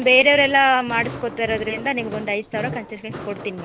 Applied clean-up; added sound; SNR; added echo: none; Walk, footsteps; 14 dB; none.